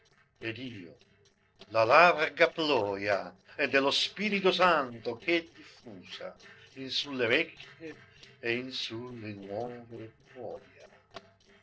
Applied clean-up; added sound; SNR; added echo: neural separator model SepFormer DNS4.